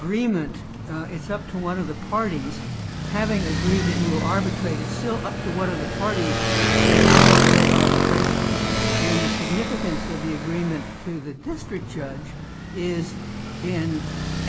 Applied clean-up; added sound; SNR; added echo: none; Motorcycle; -5 dB; none.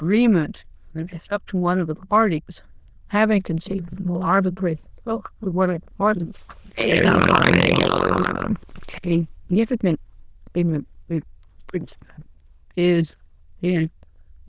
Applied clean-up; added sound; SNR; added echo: neural diffusion model UNIVERSE++.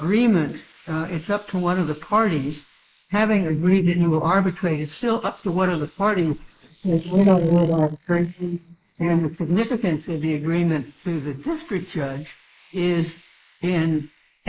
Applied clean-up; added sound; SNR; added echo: neural mask model Resemble Enhance denoiser.